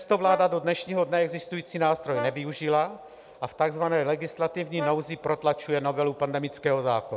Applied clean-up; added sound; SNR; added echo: none; Brass instrument; 13 dB; none.